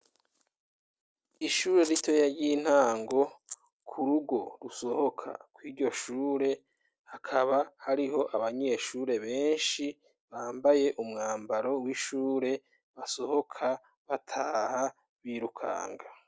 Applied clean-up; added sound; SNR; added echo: none; none; none; none.